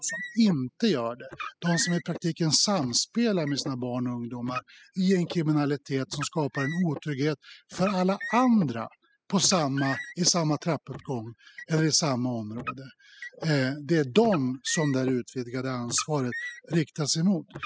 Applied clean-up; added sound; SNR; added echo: classical method spectral subtraction.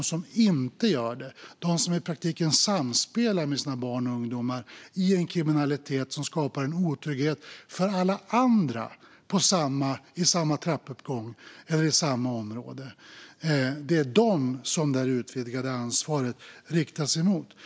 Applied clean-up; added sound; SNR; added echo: none; none; none; none.